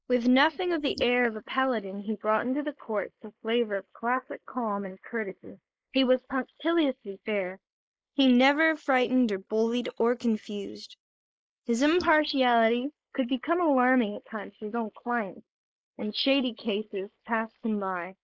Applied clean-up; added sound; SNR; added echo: neural mask model Resemble Enhance denoiser.